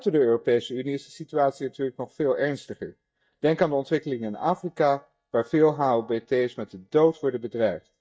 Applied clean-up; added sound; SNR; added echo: neural mask model DeepFilterNet 3.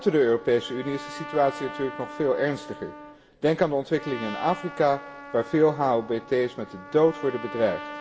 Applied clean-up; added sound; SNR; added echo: none; Trumpet; 14 dB; reverberation time 2.0 s.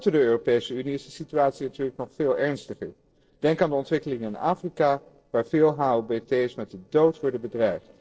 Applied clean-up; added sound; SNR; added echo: neural separator model SepFormer DNS4.